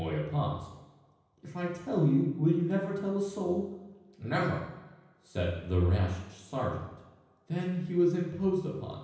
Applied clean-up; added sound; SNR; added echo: none; none; none; reverberation time 0.9 s.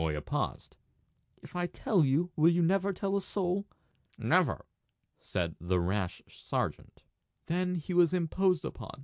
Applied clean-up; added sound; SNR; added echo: none; none; none; none.